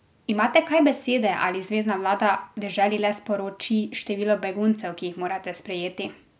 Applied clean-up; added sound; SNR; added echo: none; none; none; none.